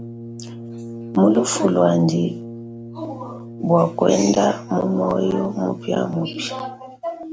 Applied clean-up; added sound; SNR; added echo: none; Brass instrument; 14 dB; none.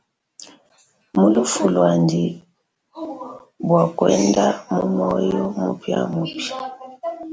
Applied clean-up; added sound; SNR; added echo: none; none; none; none.